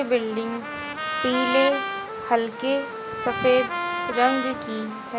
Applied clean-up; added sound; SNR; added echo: none; Trumpet; 5 dB; none.